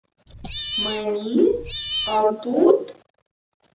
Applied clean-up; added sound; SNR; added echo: none; Cat; 5 dB; none.